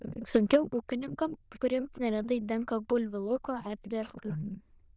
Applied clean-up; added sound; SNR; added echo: neural diffusion model UNIVERSE++.